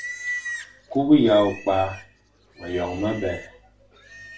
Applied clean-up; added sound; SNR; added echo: none; Livestock, farm animals, working animals; 13 dB; reverberation time 0.3 s.